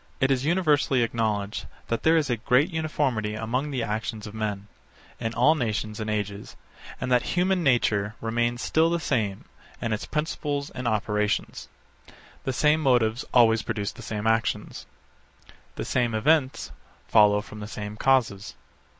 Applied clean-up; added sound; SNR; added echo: none; none; none; none.